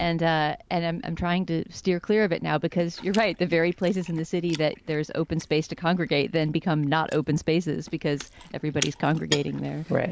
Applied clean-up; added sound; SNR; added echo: none; Chewing, mastication; 16 dB; none.